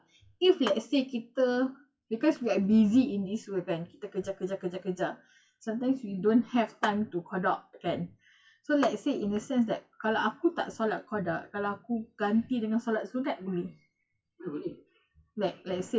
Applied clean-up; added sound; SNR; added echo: classical method WPE with log-MMSE.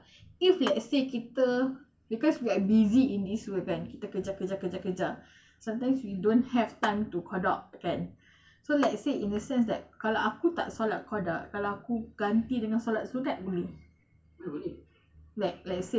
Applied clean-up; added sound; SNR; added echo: none; Clapping; 11 dB; reverberation time 0.2 s.